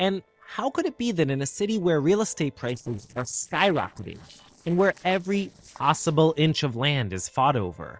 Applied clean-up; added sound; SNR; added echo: neural separator model SepFormer DNS4.